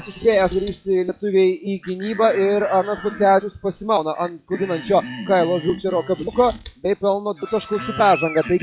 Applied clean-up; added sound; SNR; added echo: classical method log-MMSE.